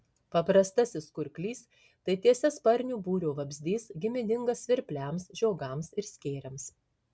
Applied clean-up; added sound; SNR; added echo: none; none; none; none.